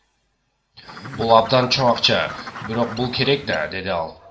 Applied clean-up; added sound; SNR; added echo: none; Bird; 14 dB; reverberation time 0.8 s.